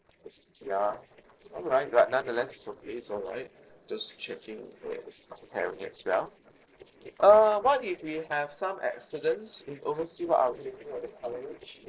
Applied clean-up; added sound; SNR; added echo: neural separator model SepFormer DNS4.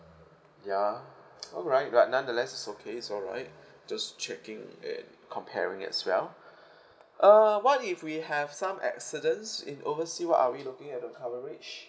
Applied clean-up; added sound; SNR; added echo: none; none; none; none.